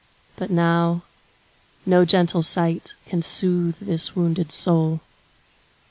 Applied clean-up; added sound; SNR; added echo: none; none; none; none.